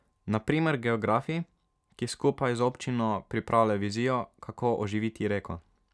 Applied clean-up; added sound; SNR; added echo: none; none; none; none.